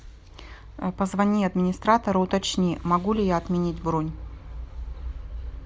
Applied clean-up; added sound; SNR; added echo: none; none; none; none.